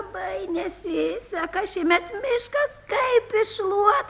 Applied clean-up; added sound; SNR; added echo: none; none; none; none.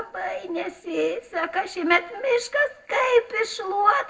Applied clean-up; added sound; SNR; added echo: neural separator model SepFormer DNS4.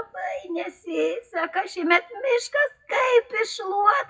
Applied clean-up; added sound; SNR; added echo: classical method WPE with log-MMSE.